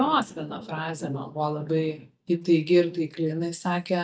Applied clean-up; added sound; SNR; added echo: neural mask model DeepFilterNet 3.